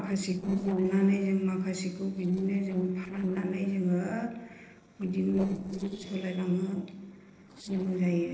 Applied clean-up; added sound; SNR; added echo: neural separator model SepFormer DNS4.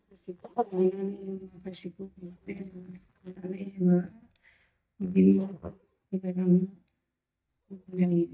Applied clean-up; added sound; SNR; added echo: neural mask model DeepFilterNet 3.